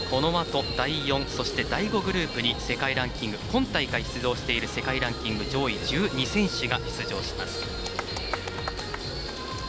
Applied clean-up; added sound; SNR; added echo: none; none; none; none.